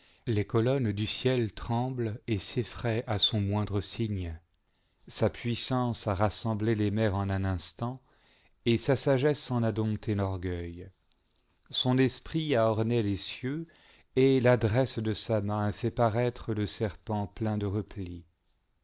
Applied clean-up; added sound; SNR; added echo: none; none; none; none.